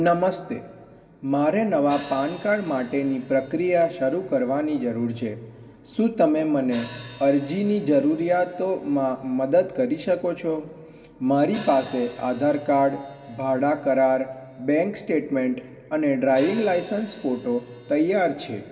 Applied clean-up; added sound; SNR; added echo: none; Hi-hat; 20 dB; reverberation time 1.6 s.